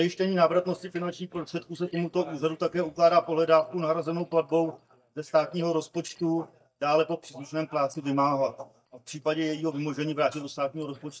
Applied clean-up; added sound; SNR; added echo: neural mask model DeepFilterNet 3.